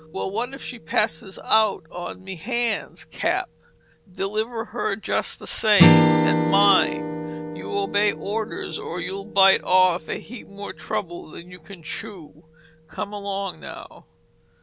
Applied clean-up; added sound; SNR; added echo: none; Strum; 2 dB; none.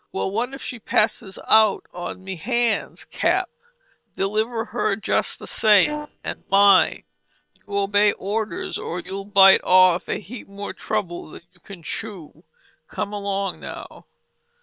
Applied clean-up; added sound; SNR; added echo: neural separator model SepFormer WHAM!.